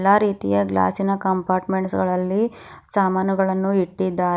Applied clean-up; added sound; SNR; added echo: none; none; none; none.